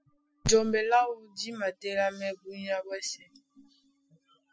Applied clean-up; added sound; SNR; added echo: classical method spectral subtraction.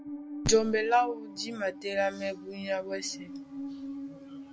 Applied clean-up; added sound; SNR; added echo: none; Musical instrument; 11 dB; none.